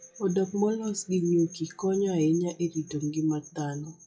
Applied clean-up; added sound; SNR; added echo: classical method WPE with log-MMSE.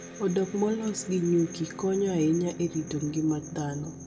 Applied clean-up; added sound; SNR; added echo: none; Electric guitar; 15 dB; reverberation time 0.9 s.